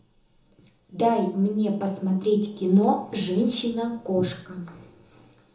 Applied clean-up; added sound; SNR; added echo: none; none; none; reverberation time 0.8 s.